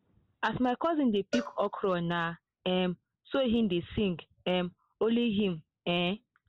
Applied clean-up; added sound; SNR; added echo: none; Cowbell; 15 dB; none.